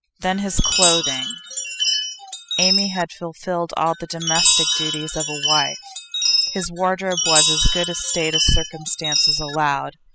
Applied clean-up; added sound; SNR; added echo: classical method spectral subtraction.